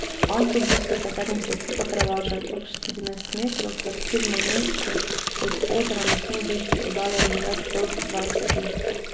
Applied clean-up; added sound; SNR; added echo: none; Tearing + Sink (filling or washing) / Water; -2 dB; none.